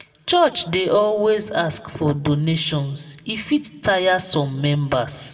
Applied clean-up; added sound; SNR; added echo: none; none; none; reverberation time 0.5 s.